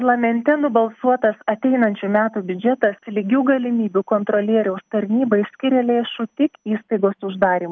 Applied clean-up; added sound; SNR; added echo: none; none; none; none.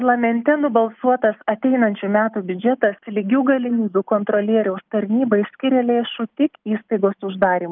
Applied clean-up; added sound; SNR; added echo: neural mask model Resemble Enhance denoiser.